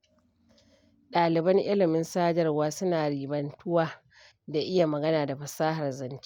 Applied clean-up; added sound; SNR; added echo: none; none; none; none.